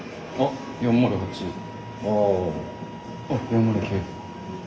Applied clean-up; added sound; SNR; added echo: none; Wind instrument, woodwind instrument; 19 dB; reverberation time 1.6 s.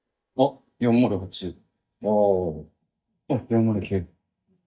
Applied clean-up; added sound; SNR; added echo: neural mask model DeepFilterNet 3.